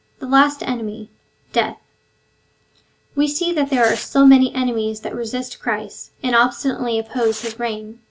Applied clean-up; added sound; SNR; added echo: none; Tearing; 19 dB; none.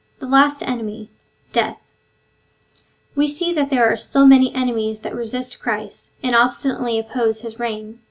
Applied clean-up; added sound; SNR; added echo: none; none; none; none.